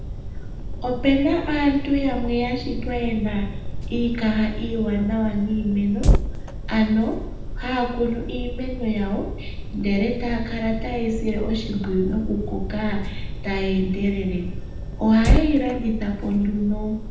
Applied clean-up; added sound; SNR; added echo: none; Fire; 3 dB; reverberation time 0.8 s.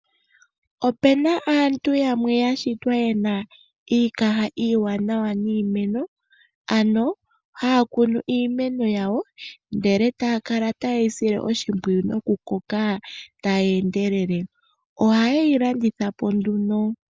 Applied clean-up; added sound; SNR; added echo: none; none; none; none.